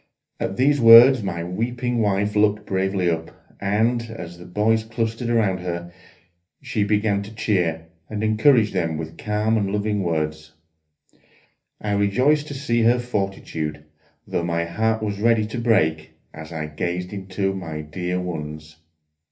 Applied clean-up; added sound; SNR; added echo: none; none; none; reverberation time 0.3 s.